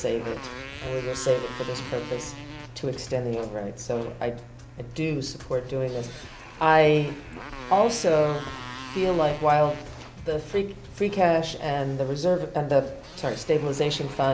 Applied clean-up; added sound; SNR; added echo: none; Motorcycle; 16 dB; none.